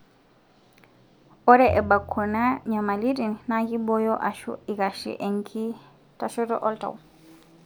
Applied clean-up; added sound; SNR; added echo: none; Bowed string instrument; 16 dB; none.